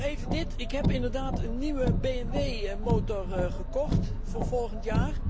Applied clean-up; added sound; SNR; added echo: none; Car; -5 dB; none.